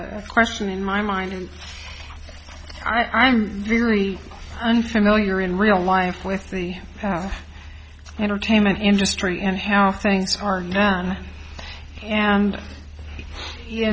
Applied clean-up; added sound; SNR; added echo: none; none; none; none.